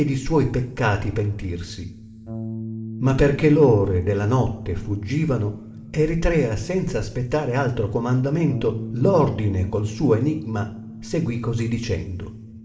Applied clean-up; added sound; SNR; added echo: none; Bass guitar; 14 dB; reverberation time 1.8 s.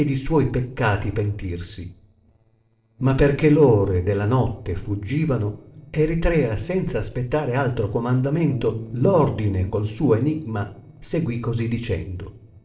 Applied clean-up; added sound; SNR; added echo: neural separator model SepFormer DNS4.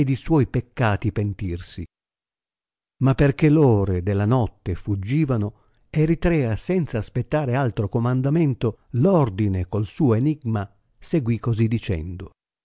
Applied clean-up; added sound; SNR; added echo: none; none; none; none.